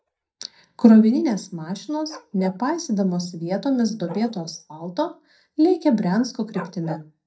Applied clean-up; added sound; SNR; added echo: neural mask model DeepFilterNet 3.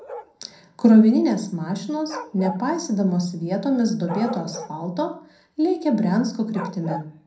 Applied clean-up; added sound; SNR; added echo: none; Bark; 16 dB; reverberation time 0.5 s.